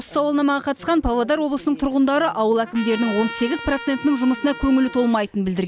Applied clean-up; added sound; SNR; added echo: none; Trumpet; 14 dB; none.